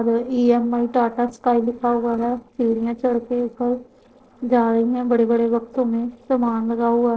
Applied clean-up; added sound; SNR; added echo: neural separator model SepFormer DNS4.